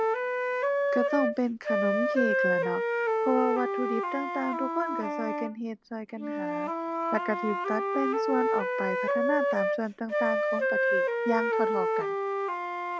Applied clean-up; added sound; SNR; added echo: none; Wind instrument, woodwind instrument; -4 dB; none.